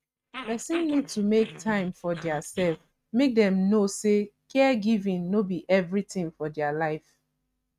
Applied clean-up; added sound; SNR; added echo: neural mask model RNNoise.